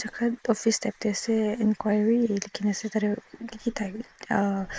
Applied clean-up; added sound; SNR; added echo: neural mask model Resemble Enhance denoiser.